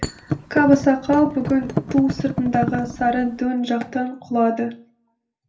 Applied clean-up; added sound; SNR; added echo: none; Thump, thud; 7 dB; reverberation time 0.3 s.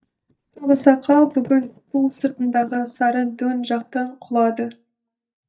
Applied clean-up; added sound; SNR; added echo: neural mask model DeepFilterNet 3.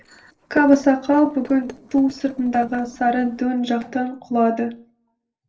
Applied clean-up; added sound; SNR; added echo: neural separator model SepFormer DNS4.